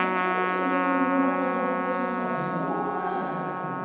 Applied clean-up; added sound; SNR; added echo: none; Trumpet; -1 dB; reverberation time 2.1 s.